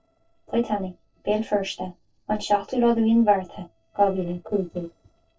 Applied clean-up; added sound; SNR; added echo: neural separator model SepFormer DNS4.